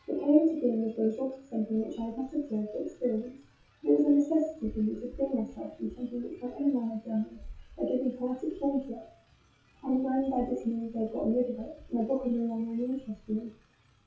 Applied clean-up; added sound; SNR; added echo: classical method WPE with log-MMSE.